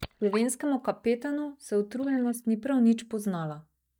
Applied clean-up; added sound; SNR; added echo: neural mask model DeepFilterNet 3.